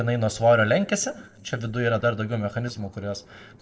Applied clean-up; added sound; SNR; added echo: neural separator model SepFormer DNS4.